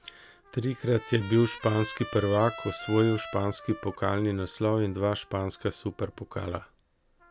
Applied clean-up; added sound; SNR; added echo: none; Trumpet; 16 dB; none.